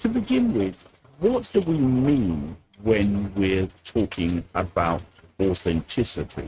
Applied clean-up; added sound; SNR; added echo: neural mask model RNNoise.